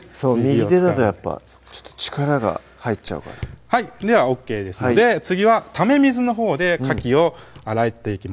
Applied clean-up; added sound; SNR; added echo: none; Raindrop / Drip; 19 dB; none.